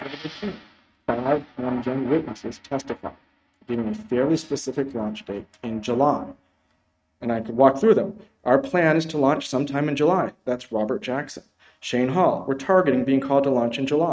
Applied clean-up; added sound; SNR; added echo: neural mask model RNNoise.